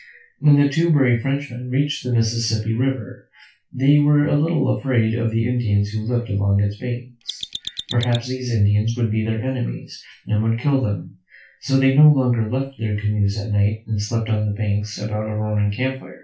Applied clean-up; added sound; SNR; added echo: none; Mechanisms; 12 dB; reverberation time 0.2 s.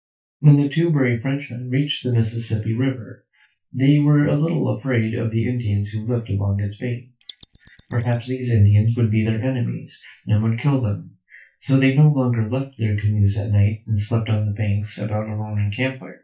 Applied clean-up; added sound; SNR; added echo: neural mask model DeepFilterNet 3.